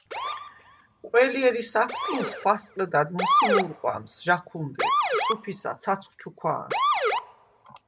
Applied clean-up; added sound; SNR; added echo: none; Motor vehicle (road) / Siren; 1 dB; none.